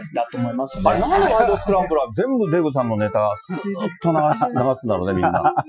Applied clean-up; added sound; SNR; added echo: classical method Wiener filter.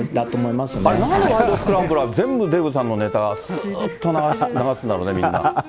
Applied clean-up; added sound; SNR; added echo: none; Boom + Wind instrument, woodwind instrument; 12 dB; none.